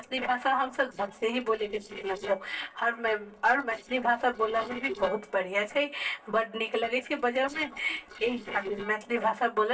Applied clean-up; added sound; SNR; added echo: neural separator model SepFormer DNS4.